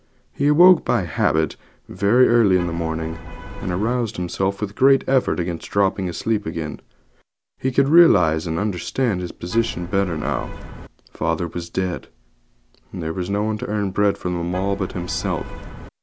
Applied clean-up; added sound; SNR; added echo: none; Vehicle horn, car horn, honking; 11 dB; none.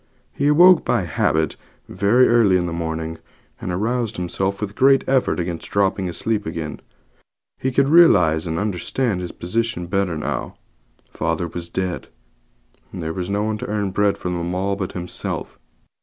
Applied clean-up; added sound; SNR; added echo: none; none; none; none.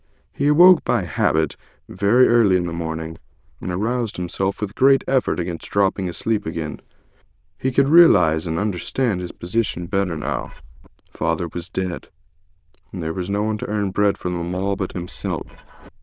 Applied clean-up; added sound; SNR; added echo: neural diffusion model UNIVERSE++.